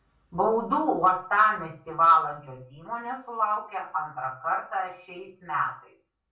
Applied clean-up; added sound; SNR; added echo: none; none; none; reverberation time 0.3 s.